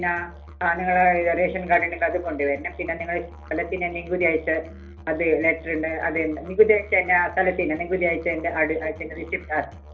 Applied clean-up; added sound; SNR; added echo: none; Musical instrument; 18 dB; reverberation time 0.3 s.